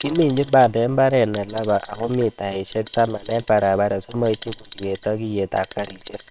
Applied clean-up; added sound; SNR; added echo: neural separator model SepFormer WHAMR!.